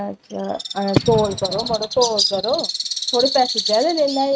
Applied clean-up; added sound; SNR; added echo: neural mask model RNNoise.